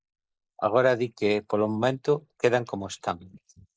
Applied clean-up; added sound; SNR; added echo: neural mask model Resemble Enhance denoiser.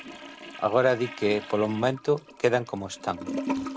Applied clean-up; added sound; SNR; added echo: none; Toilet flush / Gurgling; 10 dB; none.